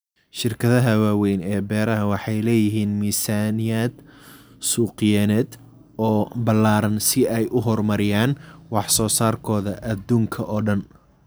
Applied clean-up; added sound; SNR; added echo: none; none; none; none.